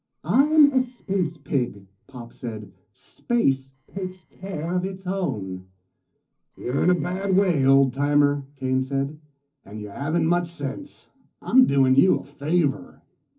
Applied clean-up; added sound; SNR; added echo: neural separator model SepFormer DNS4.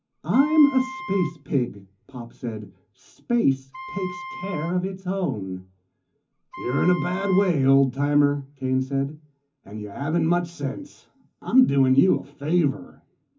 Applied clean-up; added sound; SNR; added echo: none; Wind instrument, woodwind instrument; 12 dB; reverberation time 0.3 s.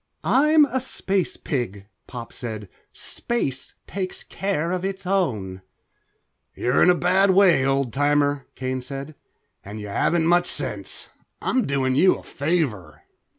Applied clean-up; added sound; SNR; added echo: none; none; none; none.